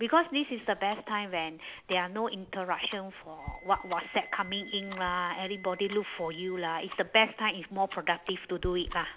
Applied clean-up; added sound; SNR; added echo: none; Tick-tock + Wind instrument, woodwind instrument; 16 dB; none.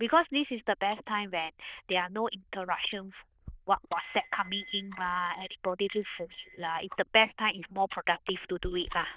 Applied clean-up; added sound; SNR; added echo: neural diffusion model UNIVERSE++.